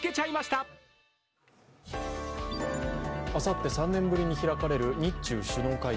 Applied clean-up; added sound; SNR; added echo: none; none; none; none.